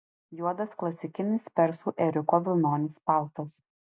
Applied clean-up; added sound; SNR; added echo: none; none; none; none.